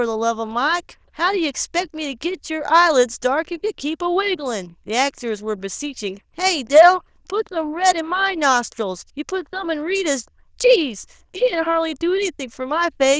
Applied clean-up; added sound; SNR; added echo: neural diffusion model UNIVERSE++.